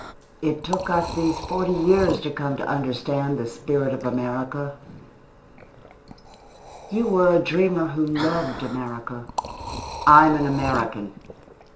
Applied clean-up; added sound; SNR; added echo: none; Liquid; 13 dB; reverberation time 0.5 s.